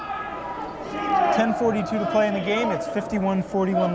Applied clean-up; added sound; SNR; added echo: none; none; none; none.